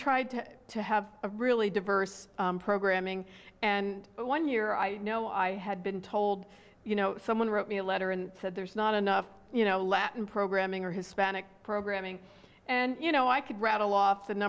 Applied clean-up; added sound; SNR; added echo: none; none; none; none.